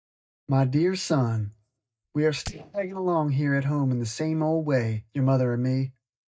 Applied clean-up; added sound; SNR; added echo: neural mask model DeepFilterNet 3.